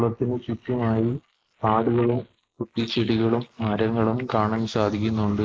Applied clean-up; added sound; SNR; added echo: neural mask model Resemble Enhance denoiser.